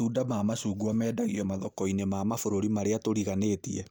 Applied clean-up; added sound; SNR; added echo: none; none; none; none.